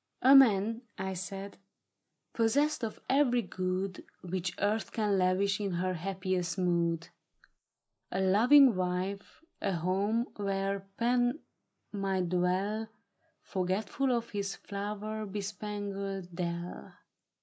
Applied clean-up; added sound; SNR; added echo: neural mask model Resemble Enhance denoiser.